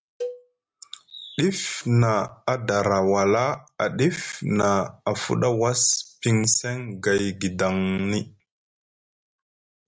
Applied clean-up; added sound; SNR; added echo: neural mask model RNNoise.